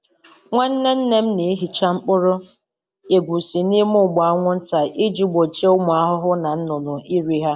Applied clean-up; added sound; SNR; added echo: none; none; none; none.